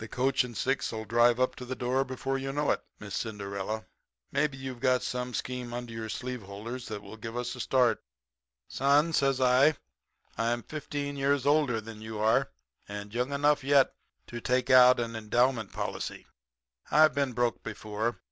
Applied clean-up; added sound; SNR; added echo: none; none; none; none.